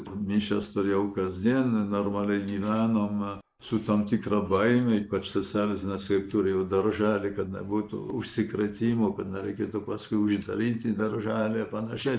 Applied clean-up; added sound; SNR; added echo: neural mask model Resemble Enhance denoiser.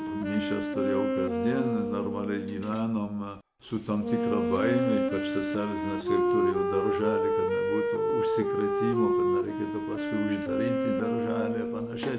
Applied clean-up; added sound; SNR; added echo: none; Wind instrument, woodwind instrument; -3 dB; none.